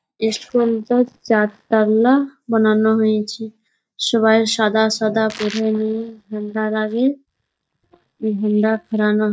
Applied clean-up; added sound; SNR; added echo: neural mask model DeepFilterNet 3.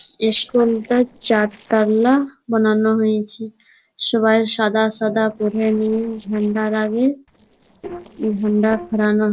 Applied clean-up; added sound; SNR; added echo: neural separator model SepFormer DNS4.